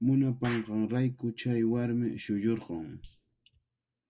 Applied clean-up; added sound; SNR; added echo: neural mask model Resemble Enhance denoiser.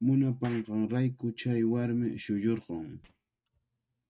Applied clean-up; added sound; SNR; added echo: neural mask model RNNoise.